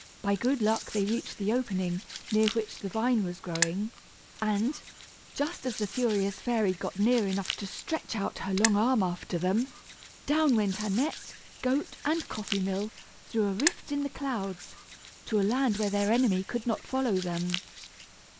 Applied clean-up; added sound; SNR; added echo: none; Hands; 11 dB; none.